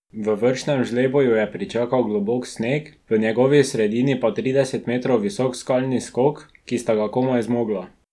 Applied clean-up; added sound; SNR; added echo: none; none; none; none.